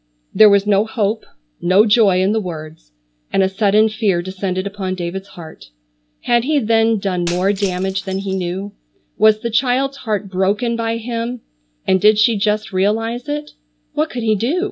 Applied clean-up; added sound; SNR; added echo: none; Shatter; 18 dB; none.